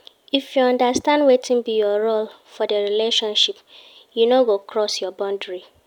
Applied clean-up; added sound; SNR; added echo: none; none; none; none.